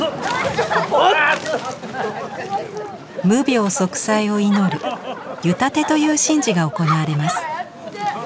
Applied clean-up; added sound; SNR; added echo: none; none; none; none.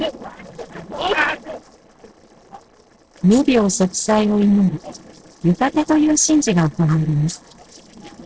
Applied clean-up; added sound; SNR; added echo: neural separator model SepFormer DNS4.